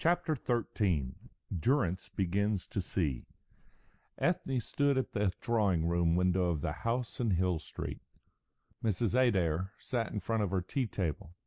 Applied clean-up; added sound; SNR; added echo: none; none; none; none.